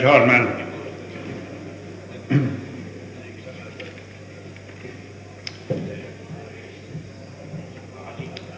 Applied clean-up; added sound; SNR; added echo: none; none; none; reverberation time 0.8 s.